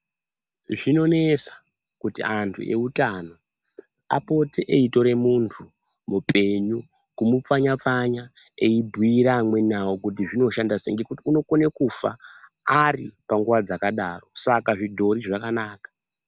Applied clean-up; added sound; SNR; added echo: none; none; none; none.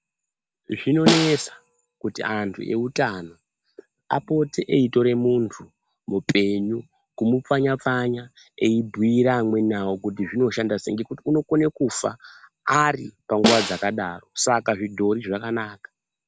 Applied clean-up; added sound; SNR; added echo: none; Snare drum; 2 dB; none.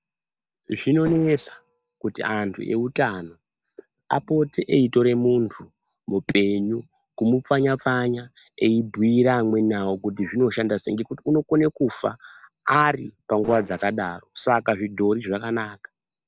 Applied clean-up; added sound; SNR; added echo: neural separator model SepFormer DNS4.